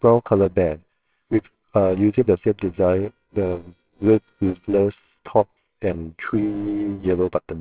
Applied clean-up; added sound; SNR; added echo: neural separator model SepFormer WHAMR!.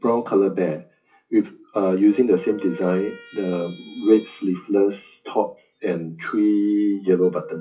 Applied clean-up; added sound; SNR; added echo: classical method WPE with log-MMSE.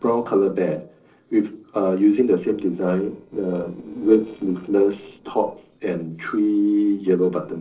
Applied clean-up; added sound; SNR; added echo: neural separator model SepFormer DNS4.